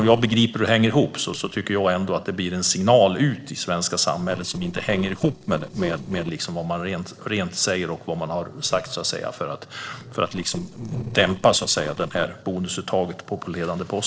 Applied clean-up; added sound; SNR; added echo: neural separator model SepFormer DNS4.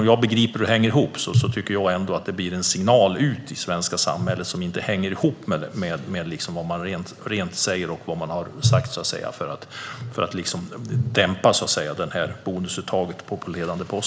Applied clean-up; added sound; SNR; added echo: none; none; none; none.